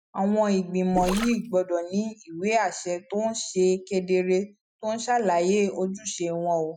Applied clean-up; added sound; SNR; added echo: classical method Wiener filter.